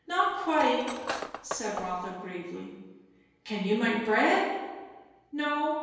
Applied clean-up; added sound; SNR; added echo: none; Cutlery, silverware; 9 dB; reverberation time 1.2 s.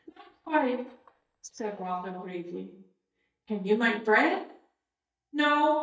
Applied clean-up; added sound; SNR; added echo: neural mask model DeepFilterNet 3.